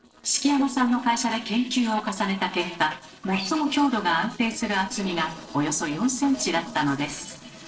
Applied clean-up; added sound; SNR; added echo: neural separator model SepFormer DNS4.